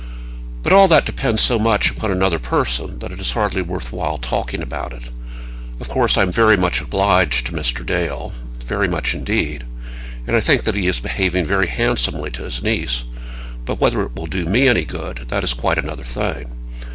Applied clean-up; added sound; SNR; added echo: none; none; none; none.